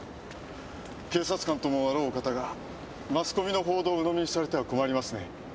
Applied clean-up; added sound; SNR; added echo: none; none; none; none.